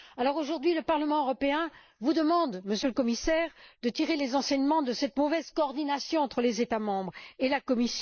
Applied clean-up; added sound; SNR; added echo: neural mask model Resemble Enhance denoiser.